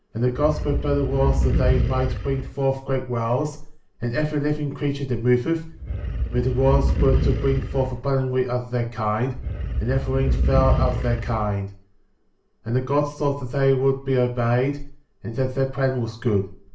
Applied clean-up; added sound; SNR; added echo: none; Animal; 0 dB; reverberation time 0.4 s.